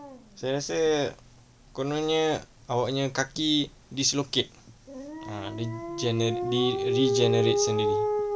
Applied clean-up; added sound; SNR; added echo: none; Dog; 3 dB; none.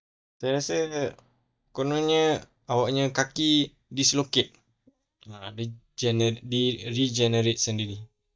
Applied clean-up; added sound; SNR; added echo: neural mask model DeepFilterNet 3.